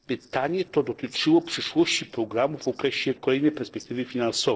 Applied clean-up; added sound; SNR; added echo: neural separator model SepFormer DNS4.